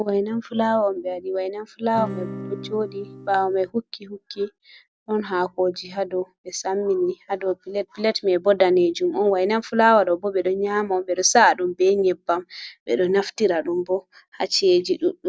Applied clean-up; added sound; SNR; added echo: none; Acoustic guitar / Strum; 12 dB; none.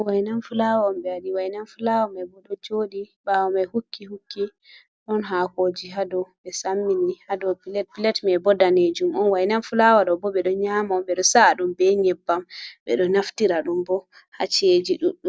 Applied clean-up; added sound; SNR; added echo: none; none; none; none.